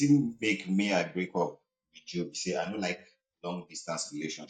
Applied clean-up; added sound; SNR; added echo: neural mask model DeepFilterNet 3.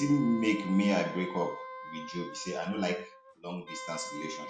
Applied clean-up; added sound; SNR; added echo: none; Wind instrument, woodwind instrument; 12 dB; none.